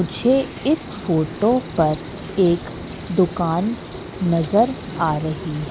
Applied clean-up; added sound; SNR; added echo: none; Cricket; 13 dB; none.